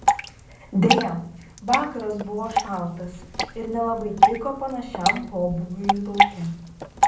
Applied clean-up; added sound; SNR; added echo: none; Drip / Water; -2 dB; reverberation time 0.6 s.